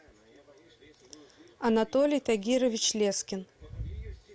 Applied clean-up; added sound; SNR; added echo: none; none; none; none.